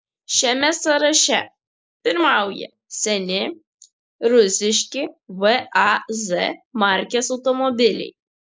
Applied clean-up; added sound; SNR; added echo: neural mask model Resemble Enhance denoiser.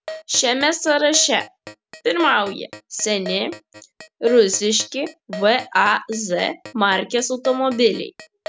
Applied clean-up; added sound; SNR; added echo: none; Keyboard (musical); 17 dB; none.